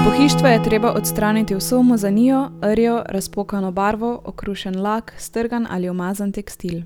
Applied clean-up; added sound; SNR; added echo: none; Acoustic guitar / Strum; 8 dB; none.